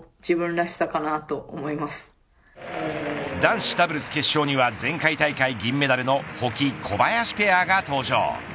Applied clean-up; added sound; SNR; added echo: none; none; none; none.